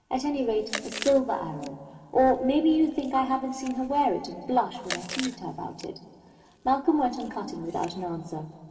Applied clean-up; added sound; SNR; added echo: none; Chewing, mastication; 16 dB; reverberation time 2.2 s.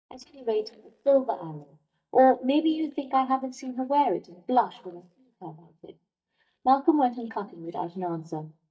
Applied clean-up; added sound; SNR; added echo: neural mask model DeepFilterNet 3.